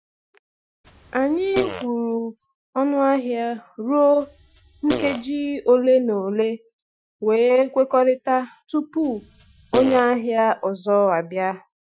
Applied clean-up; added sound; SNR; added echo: classical method Wiener filter.